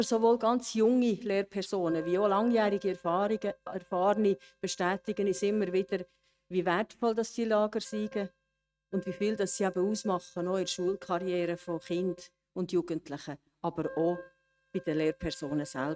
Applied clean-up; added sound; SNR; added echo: neural mask model RNNoise.